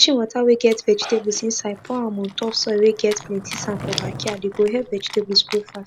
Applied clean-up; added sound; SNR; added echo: none; Skateboard + Chewing, mastication; 14 dB; none.